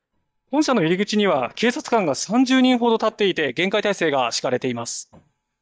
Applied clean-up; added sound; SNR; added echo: neural mask model DeepFilterNet 3.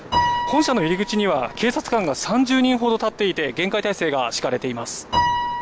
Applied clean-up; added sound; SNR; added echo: none; Piano; 6 dB; none.